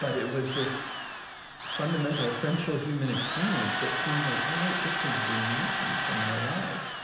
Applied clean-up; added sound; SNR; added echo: none; Drill; 0 dB; reverberation time 0.8 s.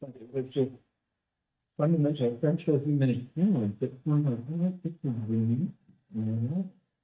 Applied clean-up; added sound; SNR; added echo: neural mask model DeepFilterNet 3.